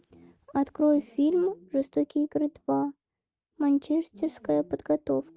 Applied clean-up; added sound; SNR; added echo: none; none; none; none.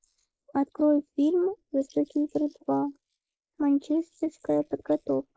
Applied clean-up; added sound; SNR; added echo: neural mask model Resemble Enhance denoiser.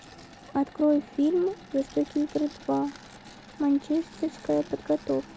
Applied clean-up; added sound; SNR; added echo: none; Engine / Mechanisms + Tearing; 20 dB; none.